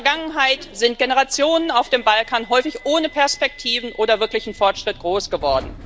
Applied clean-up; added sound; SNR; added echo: none; Subway, metro, underground; 20 dB; none.